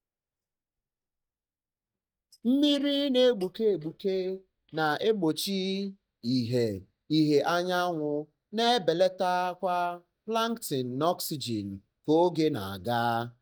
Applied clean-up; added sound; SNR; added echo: neural mask model DeepFilterNet 3.